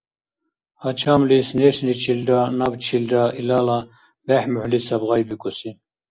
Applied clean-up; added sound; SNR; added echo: none; none; none; none.